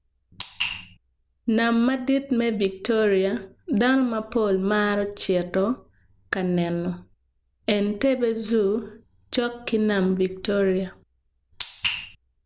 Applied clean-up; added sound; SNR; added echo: none; none; none; none.